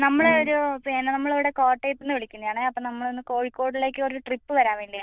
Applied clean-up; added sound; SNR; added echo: neural diffusion model UNIVERSE++.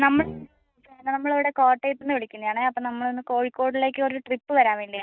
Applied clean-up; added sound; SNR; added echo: neural mask model DeepFilterNet 3.